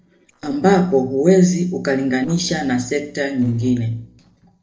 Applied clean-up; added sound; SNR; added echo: neural separator model SepFormer DNS4.